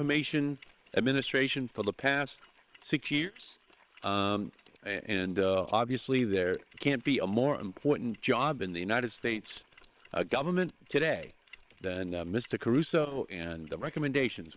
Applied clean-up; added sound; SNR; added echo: neural separator model SepFormer WHAM!.